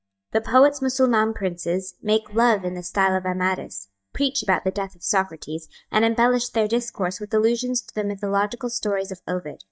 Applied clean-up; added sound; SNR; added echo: neural mask model DeepFilterNet 3.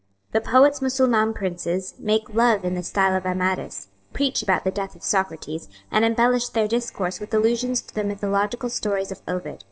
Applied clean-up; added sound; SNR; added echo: neural separator model SepFormer DNS4.